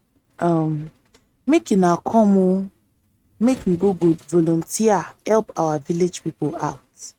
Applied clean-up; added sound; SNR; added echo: neural mask model RNNoise.